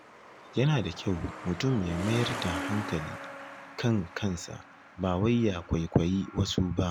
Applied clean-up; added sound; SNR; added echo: none; Truck; 11 dB; none.